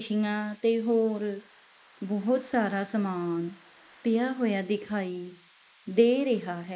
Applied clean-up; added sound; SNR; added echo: neural mask model Resemble Enhance denoiser.